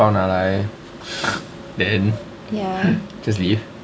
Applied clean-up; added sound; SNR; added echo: none; none; none; none.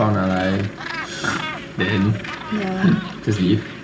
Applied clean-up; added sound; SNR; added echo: none; Gull, seagull; 12 dB; reverberation time 0.4 s.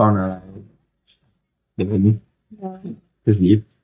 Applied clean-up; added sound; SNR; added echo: neural mask model DeepFilterNet 3.